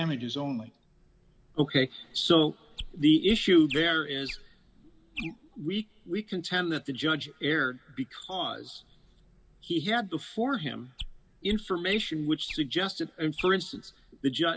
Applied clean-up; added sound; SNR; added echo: none; Chirp, tweet; 14 dB; none.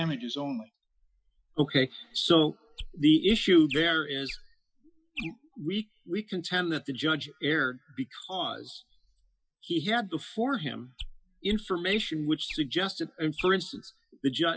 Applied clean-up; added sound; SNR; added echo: classical method Wiener filter.